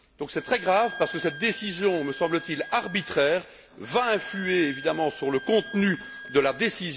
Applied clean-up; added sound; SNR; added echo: none; Wind instrument, woodwind instrument; 15 dB; none.